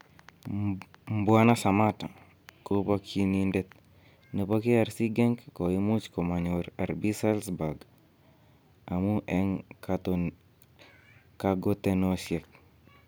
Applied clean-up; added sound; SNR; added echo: none; none; none; none.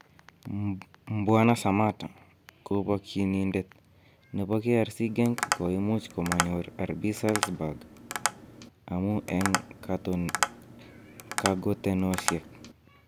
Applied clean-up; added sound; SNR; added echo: none; Tap; 5 dB; none.